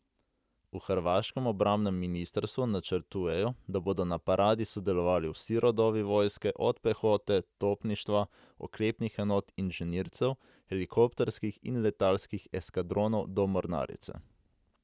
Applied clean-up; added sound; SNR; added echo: none; none; none; none.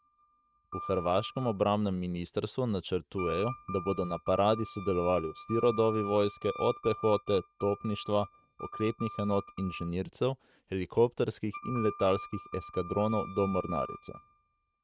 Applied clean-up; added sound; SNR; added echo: neural mask model RNNoise.